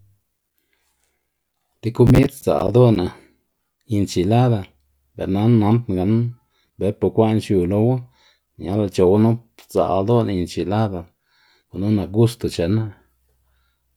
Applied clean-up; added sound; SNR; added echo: none; none; none; none.